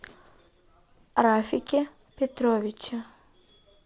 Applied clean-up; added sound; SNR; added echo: none; none; none; none.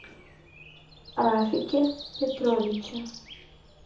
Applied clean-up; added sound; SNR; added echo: none; Breathing; 17 dB; reverberation time 0.8 s.